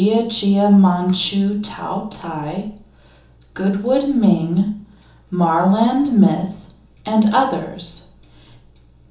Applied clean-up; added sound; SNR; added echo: none; none; none; reverberation time 1.2 s.